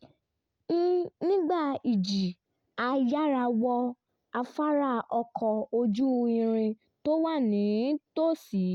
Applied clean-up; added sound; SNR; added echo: none; none; none; none.